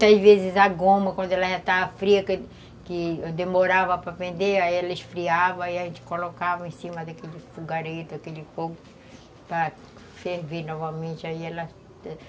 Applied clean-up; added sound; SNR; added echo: none; none; none; none.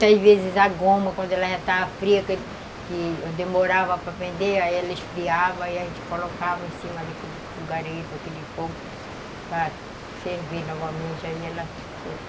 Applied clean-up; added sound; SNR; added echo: none; Water; 12 dB; none.